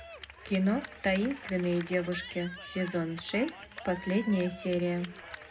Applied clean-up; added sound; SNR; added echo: none; Cheering / Clapping; 14 dB; reverberation time 0.2 s.